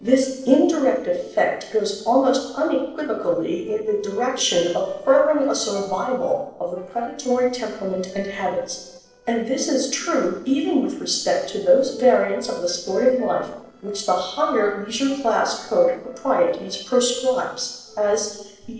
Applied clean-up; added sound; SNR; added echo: neural separator model SepFormer DNS4.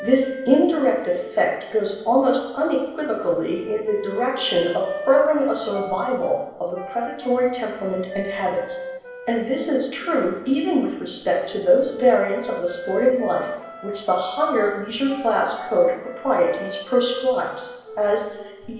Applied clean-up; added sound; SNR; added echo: none; Wind instrument, woodwind instrument; 13 dB; reverberation time 0.9 s.